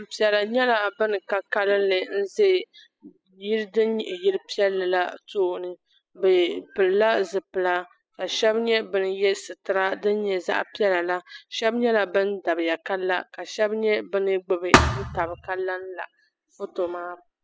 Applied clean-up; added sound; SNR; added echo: classical method spectral subtraction.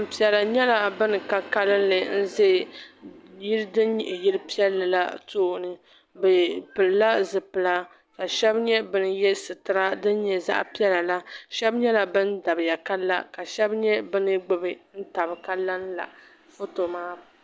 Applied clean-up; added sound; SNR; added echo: none; none; none; none.